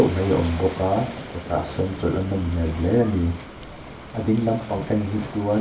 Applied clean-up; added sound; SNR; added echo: none; Waves, surf; 13 dB; reverberation time 0.4 s.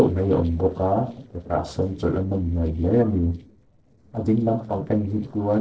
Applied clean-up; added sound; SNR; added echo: neural separator model SepFormer DNS4.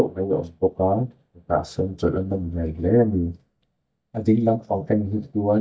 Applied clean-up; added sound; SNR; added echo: neural mask model DeepFilterNet 3.